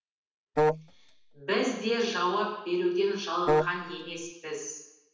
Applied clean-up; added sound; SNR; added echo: none; Wind instrument, woodwind instrument; -2 dB; reverberation time 0.9 s.